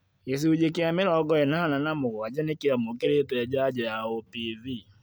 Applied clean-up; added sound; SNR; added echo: none; Cowbell; 14 dB; none.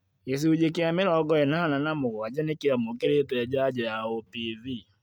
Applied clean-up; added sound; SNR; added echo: neural mask model RNNoise.